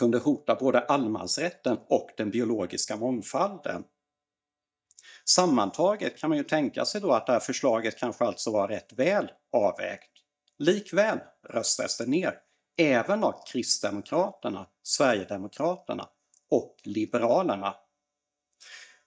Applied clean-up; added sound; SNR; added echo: neural mask model DeepFilterNet 3.